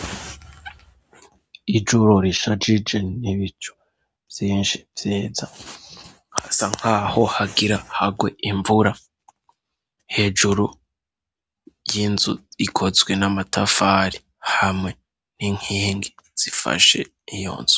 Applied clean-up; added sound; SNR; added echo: none; none; none; none.